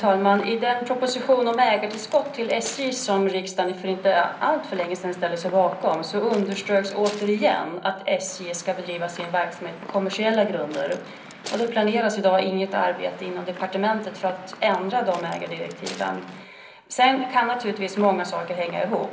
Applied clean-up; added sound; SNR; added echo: none; Waves, surf / Wind; 18 dB; reverberation time 0.5 s.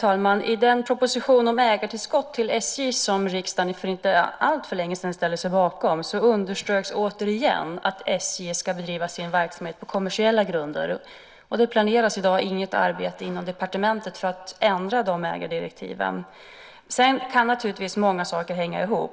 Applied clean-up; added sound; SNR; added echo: none; none; none; none.